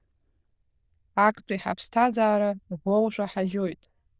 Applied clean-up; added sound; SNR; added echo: neural diffusion model UNIVERSE++.